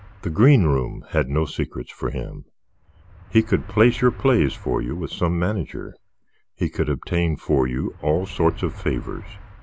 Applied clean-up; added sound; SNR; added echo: none; Motor vehicle (road); 17 dB; none.